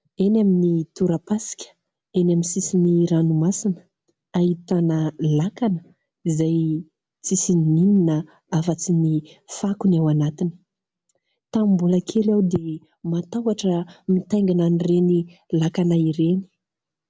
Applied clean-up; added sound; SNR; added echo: none; none; none; none.